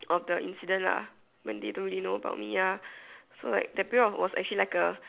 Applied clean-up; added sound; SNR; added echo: none; none; none; none.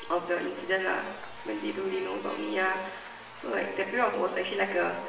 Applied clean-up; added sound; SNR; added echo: none; Buzz; 14 dB; reverberation time 0.9 s.